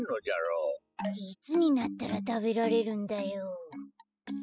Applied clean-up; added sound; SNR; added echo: classical method spectral subtraction.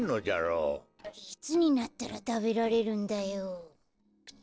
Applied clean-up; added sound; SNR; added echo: neural separator model SepFormer DNS4.